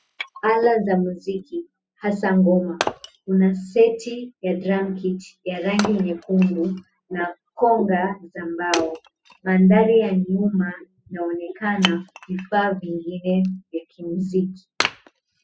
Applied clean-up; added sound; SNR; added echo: classical method spectral subtraction.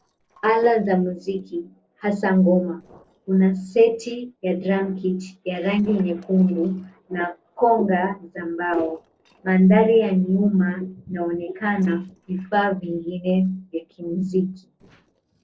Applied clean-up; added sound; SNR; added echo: neural separator model SepFormer DNS4.